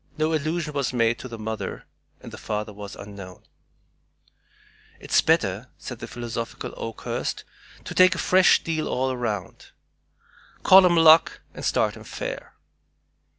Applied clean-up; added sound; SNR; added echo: none; none; none; none.